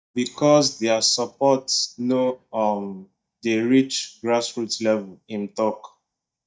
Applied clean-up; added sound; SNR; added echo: neural mask model DeepFilterNet 3.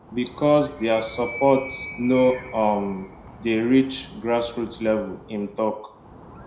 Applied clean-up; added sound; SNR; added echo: none; Animal; 17 dB; reverberation time 0.5 s.